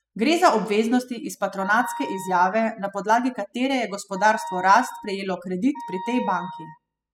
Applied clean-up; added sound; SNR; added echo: classical method spectral subtraction.